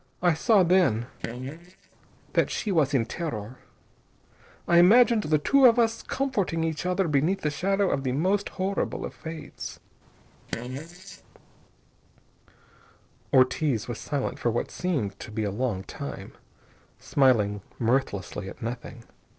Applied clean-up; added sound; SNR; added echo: neural separator model SepFormer DNS4.